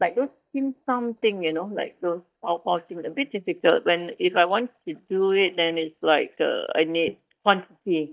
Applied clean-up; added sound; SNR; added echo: neural mask model DeepFilterNet 3.